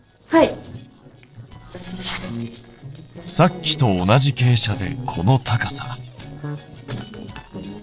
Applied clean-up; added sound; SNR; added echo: neural separator model SepFormer DNS4.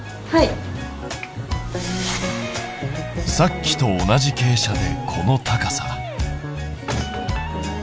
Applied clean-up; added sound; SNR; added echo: none; Sliding door / Train; 19 dB; none.